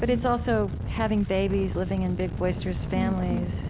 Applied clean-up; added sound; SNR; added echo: none; Engine starting; 4 dB; none.